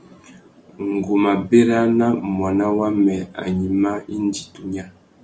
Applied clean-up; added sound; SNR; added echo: none; none; none; none.